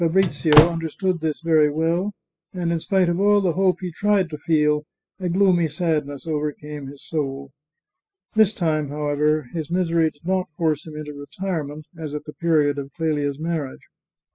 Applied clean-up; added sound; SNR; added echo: classical method spectral subtraction.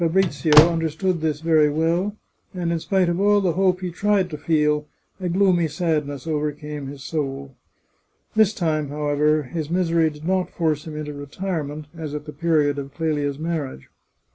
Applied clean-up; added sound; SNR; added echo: none; Slam / Microwave oven; -1 dB; none.